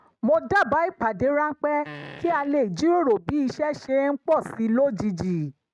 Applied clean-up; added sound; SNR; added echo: neural mask model RNNoise.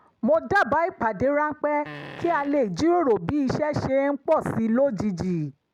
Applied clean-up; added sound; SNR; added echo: none; Fart; 18 dB; none.